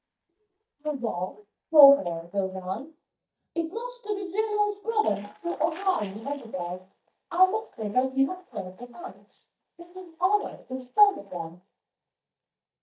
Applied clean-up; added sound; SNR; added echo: neural mask model DeepFilterNet 3.